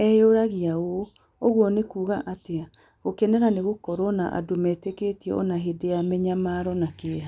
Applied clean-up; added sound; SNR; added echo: none; none; none; none.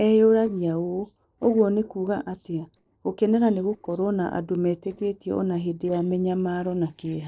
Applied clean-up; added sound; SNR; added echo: neural separator model SepFormer DNS4.